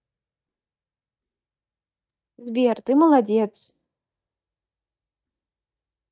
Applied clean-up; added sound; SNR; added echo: neural mask model DeepFilterNet 3.